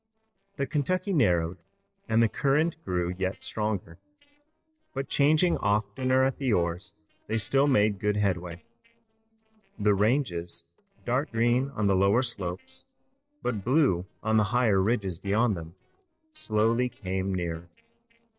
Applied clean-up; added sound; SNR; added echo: neural separator model SepFormer DNS4.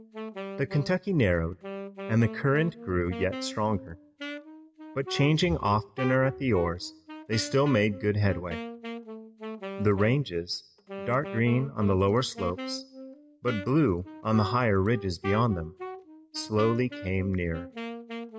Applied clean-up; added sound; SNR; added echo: none; Wind instrument, woodwind instrument; 12 dB; none.